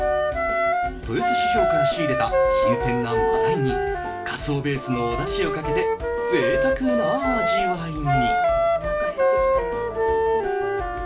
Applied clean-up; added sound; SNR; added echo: none; Wind instrument, woodwind instrument; -4 dB; reverberation time 0.2 s.